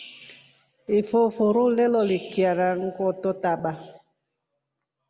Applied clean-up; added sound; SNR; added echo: none; none; none; none.